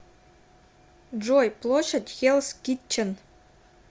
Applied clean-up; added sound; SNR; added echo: none; none; none; none.